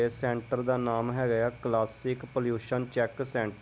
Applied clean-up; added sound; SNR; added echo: none; none; none; none.